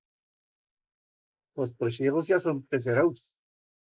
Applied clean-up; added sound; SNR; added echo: neural mask model Resemble Enhance denoiser.